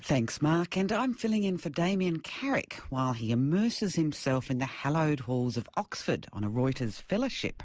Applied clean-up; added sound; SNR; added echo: neural mask model Resemble Enhance denoiser.